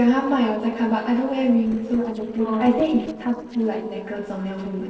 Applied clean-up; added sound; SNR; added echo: neural separator model SepFormer DNS4.